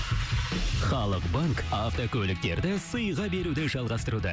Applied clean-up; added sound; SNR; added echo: none; none; none; none.